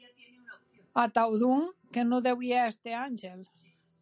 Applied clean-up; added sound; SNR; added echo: none; none; none; none.